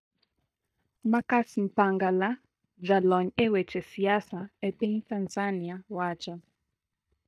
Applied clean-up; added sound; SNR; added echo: neural mask model DeepFilterNet 3.